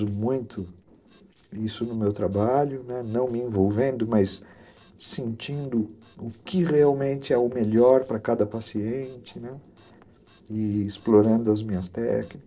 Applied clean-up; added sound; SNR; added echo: neural separator model SepFormer DNS4.